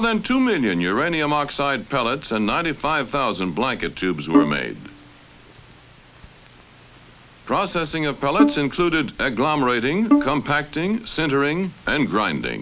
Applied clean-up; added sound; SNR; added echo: none; Bowed string instrument; 1 dB; none.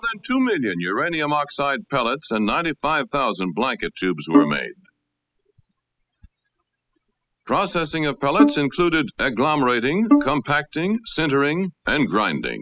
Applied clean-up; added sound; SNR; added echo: classical method spectral subtraction.